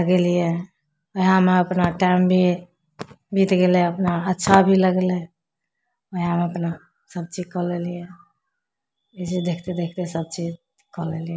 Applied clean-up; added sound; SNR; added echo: none; none; none; none.